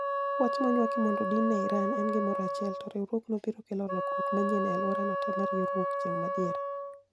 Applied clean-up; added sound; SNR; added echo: none; Wind instrument, woodwind instrument; 0 dB; none.